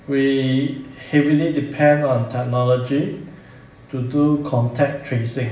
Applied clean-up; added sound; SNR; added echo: none; none; none; reverberation time 0.7 s.